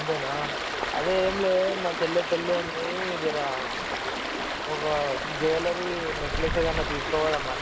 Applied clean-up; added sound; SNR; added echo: none; Stream; 2 dB; none.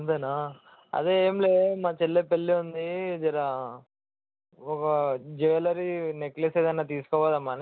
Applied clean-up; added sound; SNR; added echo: none; none; none; none.